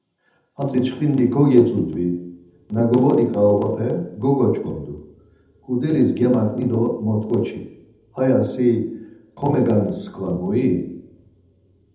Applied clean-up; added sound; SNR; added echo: none; none; none; reverberation time 0.8 s.